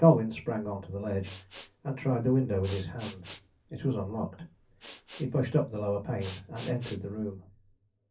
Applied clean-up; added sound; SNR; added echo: none; Respiratory sounds; 16 dB; reverberation time 0.3 s.